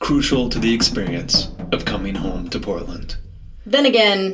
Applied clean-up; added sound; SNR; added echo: none; Drum; 9 dB; reverberation time 0.2 s.